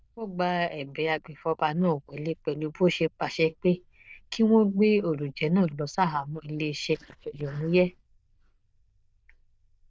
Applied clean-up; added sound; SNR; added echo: neural diffusion model UNIVERSE++.